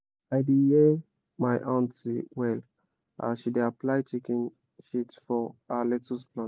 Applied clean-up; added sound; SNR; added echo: none; none; none; none.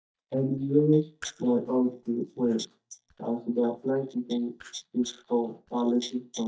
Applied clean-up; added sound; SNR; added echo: neural mask model DeepFilterNet 3.